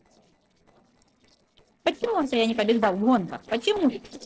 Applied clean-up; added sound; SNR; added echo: neural separator model SepFormer DNS4.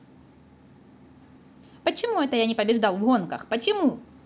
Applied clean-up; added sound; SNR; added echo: none; none; none; none.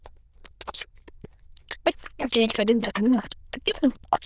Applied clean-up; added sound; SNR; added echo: neural diffusion model UNIVERSE++.